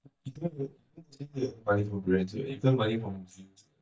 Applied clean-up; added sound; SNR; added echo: neural mask model DeepFilterNet 3.